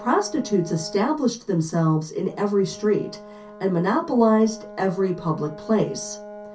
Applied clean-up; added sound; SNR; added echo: none; Brass instrument; 18 dB; reverberation time 0.3 s.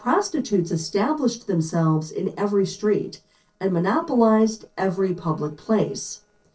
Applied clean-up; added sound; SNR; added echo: neural separator model SepFormer DNS4.